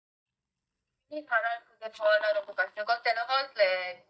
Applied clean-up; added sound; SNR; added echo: neural mask model DeepFilterNet 3.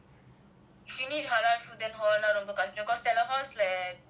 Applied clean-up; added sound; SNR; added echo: none; none; none; none.